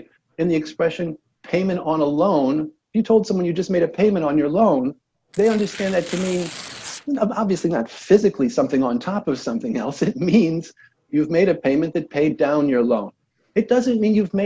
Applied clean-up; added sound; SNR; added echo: none; Tearing; 15 dB; none.